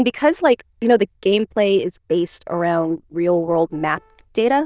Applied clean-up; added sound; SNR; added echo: neural diffusion model UNIVERSE++.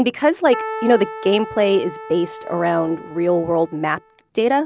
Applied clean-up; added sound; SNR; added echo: none; Keyboard (musical); 13 dB; none.